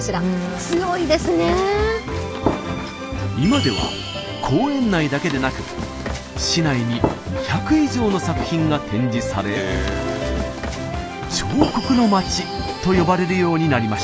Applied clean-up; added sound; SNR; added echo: none; Run; 10 dB; none.